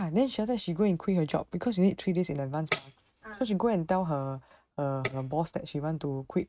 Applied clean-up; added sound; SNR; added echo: neural mask model RNNoise.